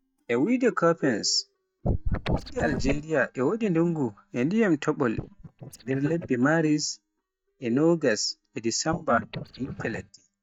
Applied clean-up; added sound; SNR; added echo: neural mask model DeepFilterNet 3.